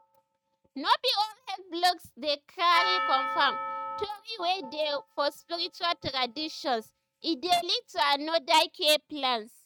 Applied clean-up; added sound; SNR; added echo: neural mask model RNNoise.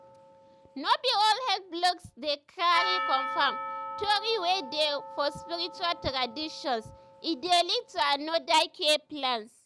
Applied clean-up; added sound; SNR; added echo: none; Percussion; 10 dB; none.